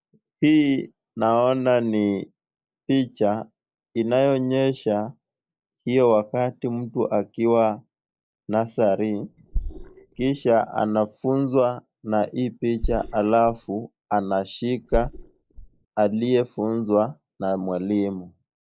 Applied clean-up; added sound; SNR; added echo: neural mask model Resemble Enhance denoiser.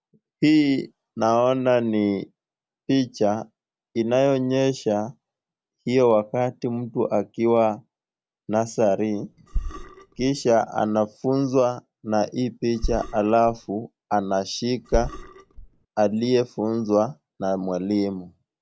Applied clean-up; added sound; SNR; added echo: none; Burping, eructation; 8 dB; none.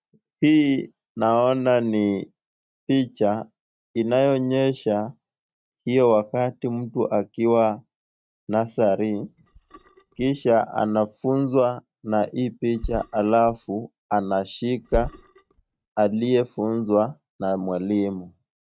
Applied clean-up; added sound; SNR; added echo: neural mask model RNNoise.